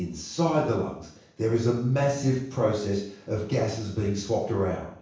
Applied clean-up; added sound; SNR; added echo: none; none; none; reverberation time 0.7 s.